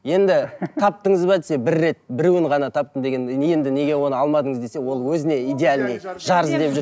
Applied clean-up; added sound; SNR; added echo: none; none; none; none.